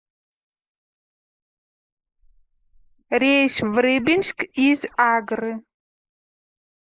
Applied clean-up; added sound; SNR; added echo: neural mask model Resemble Enhance denoiser.